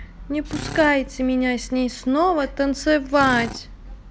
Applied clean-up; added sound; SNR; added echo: none; Drill; 12 dB; none.